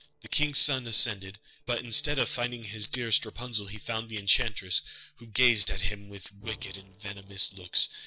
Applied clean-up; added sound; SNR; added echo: neural separator model SepFormer DNS4.